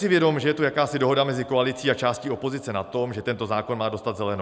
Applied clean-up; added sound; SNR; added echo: none; none; none; none.